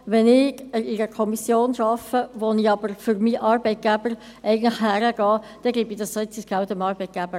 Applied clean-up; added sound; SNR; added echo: none; none; none; none.